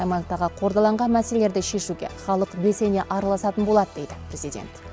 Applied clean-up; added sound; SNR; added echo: none; none; none; none.